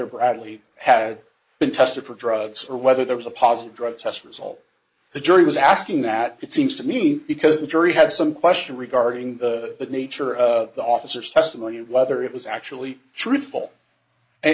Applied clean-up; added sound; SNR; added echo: neural mask model Resemble Enhance denoiser.